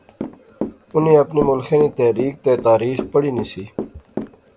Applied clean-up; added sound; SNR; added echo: none; Walk, footsteps / Run; 12 dB; none.